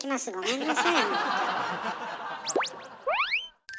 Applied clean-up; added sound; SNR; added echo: none; none; none; none.